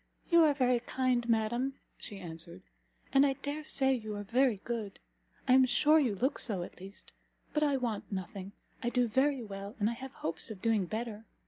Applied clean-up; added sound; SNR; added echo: none; none; none; none.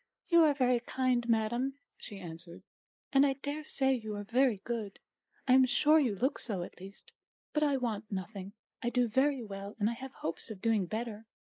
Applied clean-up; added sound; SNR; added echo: neural mask model Resemble Enhance denoiser.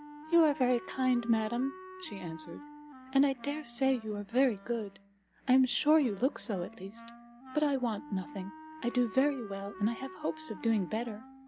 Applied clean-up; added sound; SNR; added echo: none; Wind instrument, woodwind instrument; 17 dB; none.